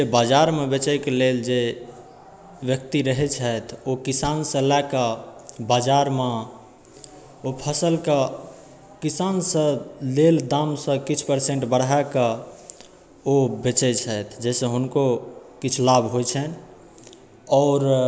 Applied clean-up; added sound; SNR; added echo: none; none; none; none.